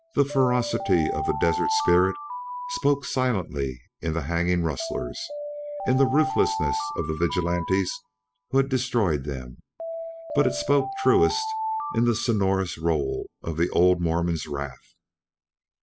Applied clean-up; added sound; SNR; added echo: classical method spectral subtraction.